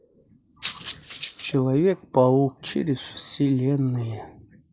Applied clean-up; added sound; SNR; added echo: neural mask model Resemble Enhance denoiser.